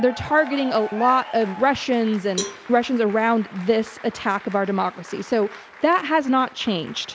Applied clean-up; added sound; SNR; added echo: none; Cowbell + Applause / Cheering; 15 dB; none.